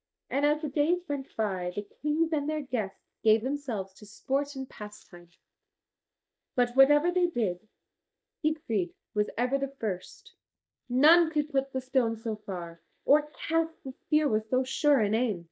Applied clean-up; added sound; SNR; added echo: neural mask model DeepFilterNet 3.